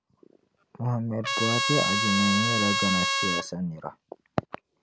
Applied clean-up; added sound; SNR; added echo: none; Trumpet; -3 dB; none.